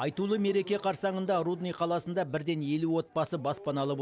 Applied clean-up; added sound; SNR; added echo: none; none; none; none.